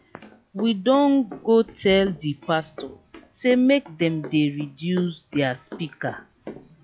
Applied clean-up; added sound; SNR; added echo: classical method log-MMSE.